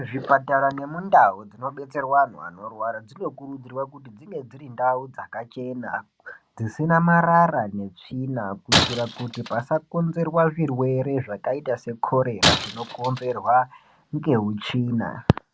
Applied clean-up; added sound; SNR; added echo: none; Shatter; 4 dB; none.